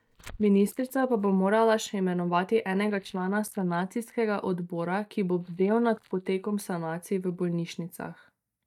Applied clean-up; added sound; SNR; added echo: neural mask model DeepFilterNet 3.